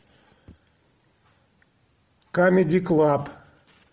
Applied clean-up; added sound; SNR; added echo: none; none; none; none.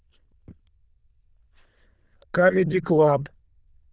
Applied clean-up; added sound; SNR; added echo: neural diffusion model UNIVERSE++.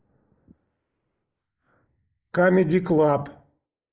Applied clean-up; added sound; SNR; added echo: neural mask model Resemble Enhance denoiser.